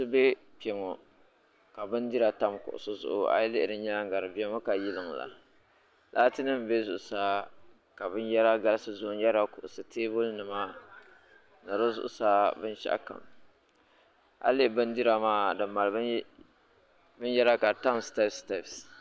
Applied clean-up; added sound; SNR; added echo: none; none; none; none.